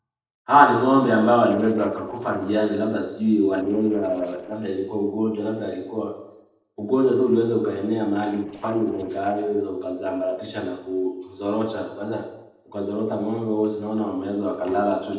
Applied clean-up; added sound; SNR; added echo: neural separator model SepFormer DNS4.